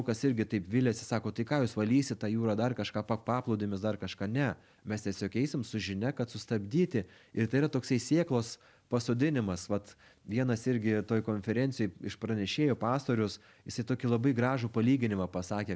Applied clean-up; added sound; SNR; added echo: none; none; none; none.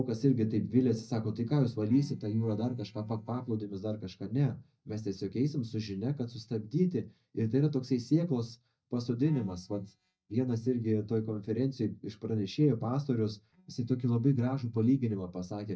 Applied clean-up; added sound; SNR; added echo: neural mask model DeepFilterNet 3.